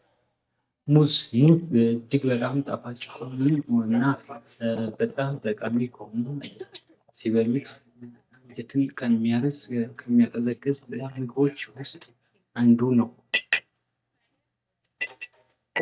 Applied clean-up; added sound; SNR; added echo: neural mask model DeepFilterNet 3.